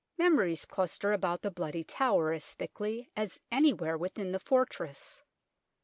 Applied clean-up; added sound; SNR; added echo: none; none; none; none.